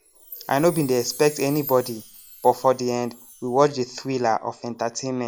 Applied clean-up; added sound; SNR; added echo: none; Chime; 19 dB; none.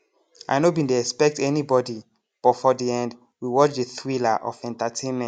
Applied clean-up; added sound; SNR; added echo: none; none; none; none.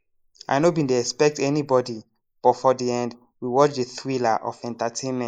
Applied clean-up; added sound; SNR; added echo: neural mask model Resemble Enhance denoiser.